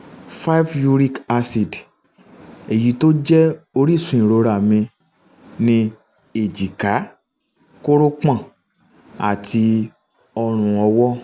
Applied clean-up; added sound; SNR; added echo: none; none; none; none.